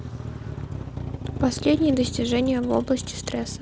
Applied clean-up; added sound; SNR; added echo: none; Motor vehicle (road); 8 dB; none.